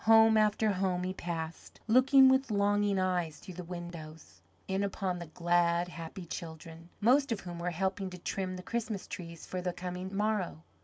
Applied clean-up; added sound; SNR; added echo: none; none; none; none.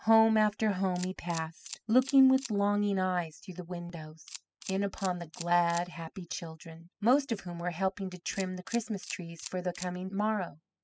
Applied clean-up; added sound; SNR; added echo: classical method spectral subtraction.